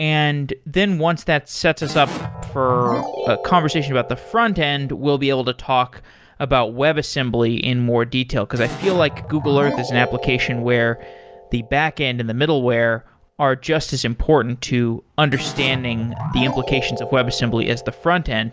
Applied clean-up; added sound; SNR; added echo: none; Keyboard (musical); 12 dB; none.